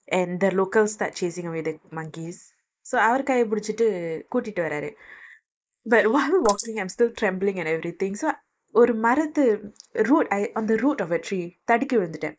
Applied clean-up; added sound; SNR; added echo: neural mask model Resemble Enhance denoiser.